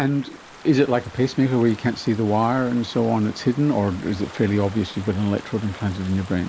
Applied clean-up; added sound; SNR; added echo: none; Stream / Ocean; 19 dB; none.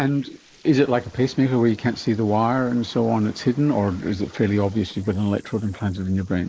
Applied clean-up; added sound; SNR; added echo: neural mask model Resemble Enhance denoiser.